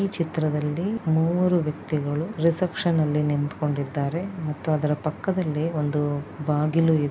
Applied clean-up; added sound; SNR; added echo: none; none; none; none.